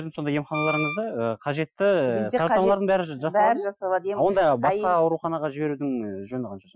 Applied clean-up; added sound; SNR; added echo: classical method Wiener filter.